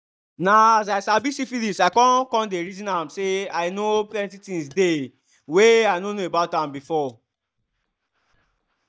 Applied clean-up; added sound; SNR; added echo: neural mask model DeepFilterNet 3.